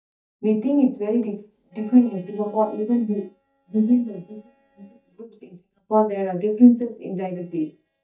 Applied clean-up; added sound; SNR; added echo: neural mask model DeepFilterNet 3.